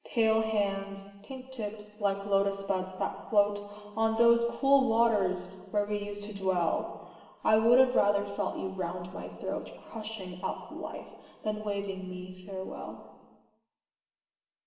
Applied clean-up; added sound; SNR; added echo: none; none; none; reverberation time 1.3 s.